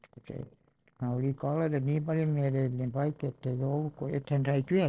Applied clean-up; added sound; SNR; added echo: neural separator model SepFormer DNS4.